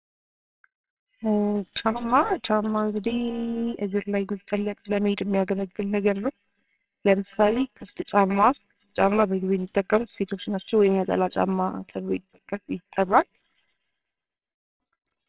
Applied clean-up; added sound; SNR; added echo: neural separator model SepFormer WHAMR!.